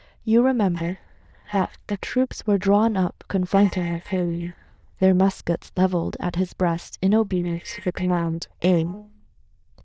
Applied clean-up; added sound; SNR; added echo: neural diffusion model UNIVERSE++.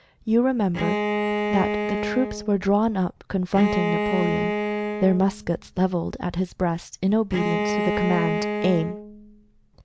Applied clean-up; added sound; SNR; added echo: none; Bowed string instrument; 3 dB; none.